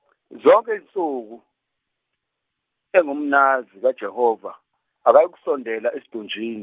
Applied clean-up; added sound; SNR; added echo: none; none; none; none.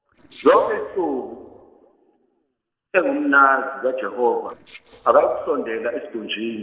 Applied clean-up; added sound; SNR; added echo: neural separator model SepFormer DNS4.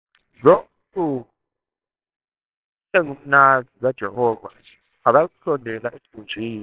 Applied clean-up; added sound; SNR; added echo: neural separator model SepFormer WHAMR!.